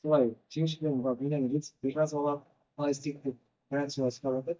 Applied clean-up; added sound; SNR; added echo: neural mask model DeepFilterNet 3.